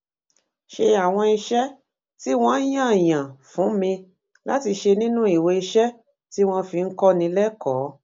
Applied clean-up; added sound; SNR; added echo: none; none; none; none.